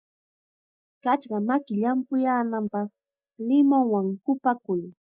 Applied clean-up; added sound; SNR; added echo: neural mask model DeepFilterNet 3.